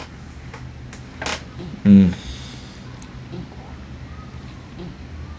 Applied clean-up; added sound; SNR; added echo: none; Liquid; 18 dB; none.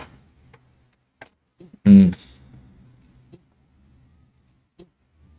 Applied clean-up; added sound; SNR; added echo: neural mask model RNNoise.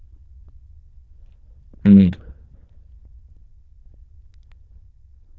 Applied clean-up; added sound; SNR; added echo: neural diffusion model UNIVERSE++.